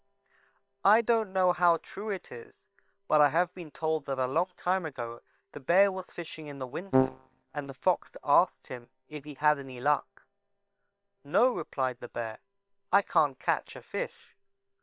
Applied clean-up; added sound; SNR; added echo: neural separator model SepFormer WHAM!.